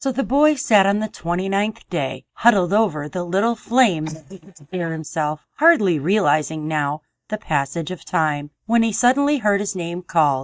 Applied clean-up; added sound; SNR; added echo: neural mask model DeepFilterNet 3.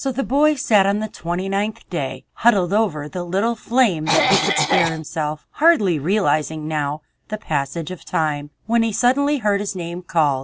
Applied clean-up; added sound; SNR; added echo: none; Cough; -1 dB; none.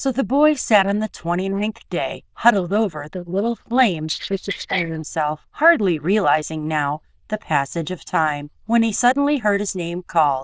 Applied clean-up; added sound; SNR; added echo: neural diffusion model UNIVERSE++.